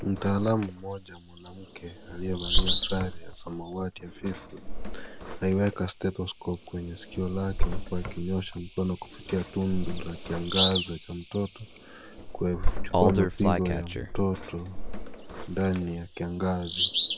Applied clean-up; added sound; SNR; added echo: none; Drawer open or close + Bird vocalization, bird call, bird song; -2 dB; none.